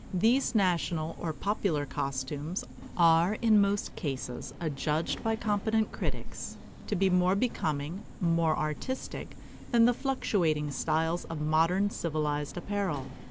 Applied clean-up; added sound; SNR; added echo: none; Subway, metro, underground; 18 dB; none.